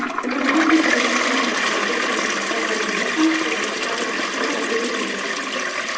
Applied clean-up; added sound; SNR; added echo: none; Toilet flush; -3 dB; reverberation time 1.1 s.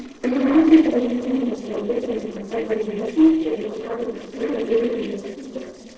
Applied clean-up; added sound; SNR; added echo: neural separator model SepFormer DNS4.